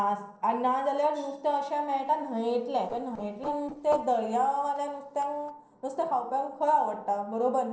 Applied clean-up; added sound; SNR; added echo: neural separator model SepFormer DNS4.